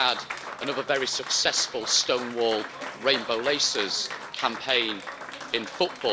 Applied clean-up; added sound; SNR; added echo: none; Applause; 10 dB; none.